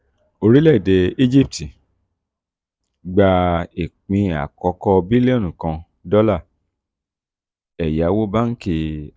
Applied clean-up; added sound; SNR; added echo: none; none; none; none.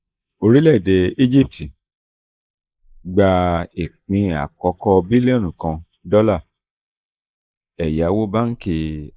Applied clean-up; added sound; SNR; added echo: neural mask model Resemble Enhance denoiser.